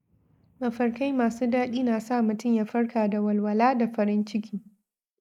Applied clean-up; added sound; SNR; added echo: neural mask model Resemble Enhance denoiser.